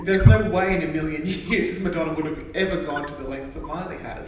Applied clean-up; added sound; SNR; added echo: none; Wild animals; 0 dB; reverberation time 0.9 s.